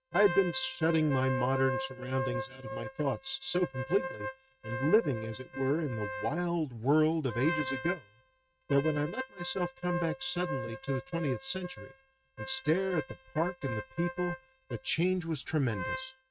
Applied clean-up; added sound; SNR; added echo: neural mask model RNNoise.